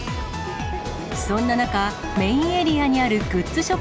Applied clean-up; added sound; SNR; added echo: none; none; none; none.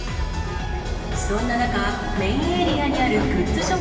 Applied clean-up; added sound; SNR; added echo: none; Bark; 15 dB; reverberation time 2.6 s.